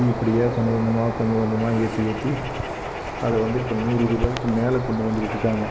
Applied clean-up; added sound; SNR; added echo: none; Bird; 8 dB; none.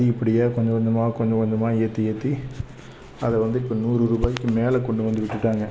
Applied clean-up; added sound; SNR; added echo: none; none; none; none.